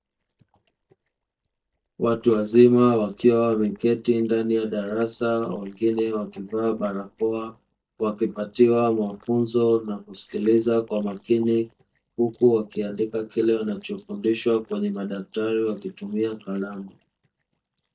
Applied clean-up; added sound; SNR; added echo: neural mask model DeepFilterNet 3.